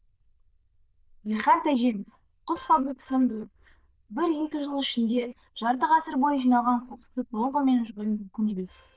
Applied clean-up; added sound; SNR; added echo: neural diffusion model UNIVERSE++.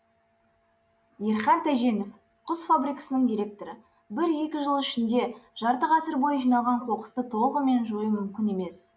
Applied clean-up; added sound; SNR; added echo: none; none; none; none.